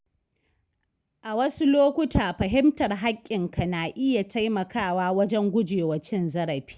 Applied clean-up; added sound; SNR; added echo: none; none; none; none.